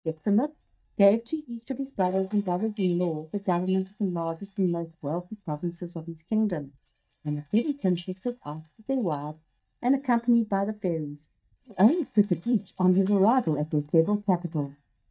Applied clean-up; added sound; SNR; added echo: neural mask model DeepFilterNet 3.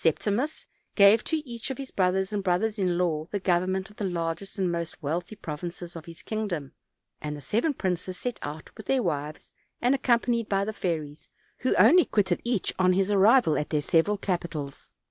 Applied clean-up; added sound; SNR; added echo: none; none; none; none.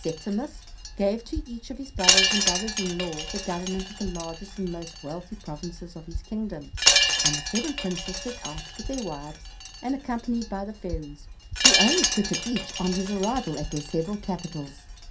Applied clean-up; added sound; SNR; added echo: none; Wind chime; -3 dB; reverberation time 0.3 s.